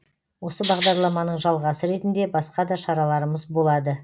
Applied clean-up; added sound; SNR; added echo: none; Rattle (instrument); 6 dB; none.